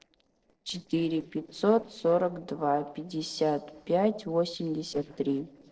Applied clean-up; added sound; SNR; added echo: neural separator model SepFormer DNS4.